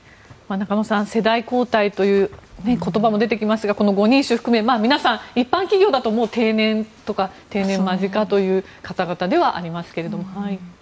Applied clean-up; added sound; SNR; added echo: none; none; none; none.